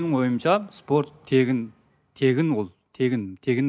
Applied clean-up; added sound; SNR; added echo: none; none; none; none.